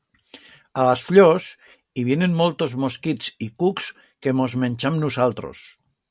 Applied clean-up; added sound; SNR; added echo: none; none; none; none.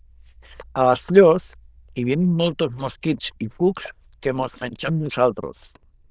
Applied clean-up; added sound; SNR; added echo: neural diffusion model UNIVERSE++.